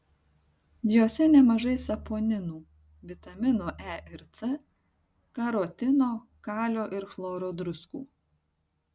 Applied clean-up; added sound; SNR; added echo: none; none; none; none.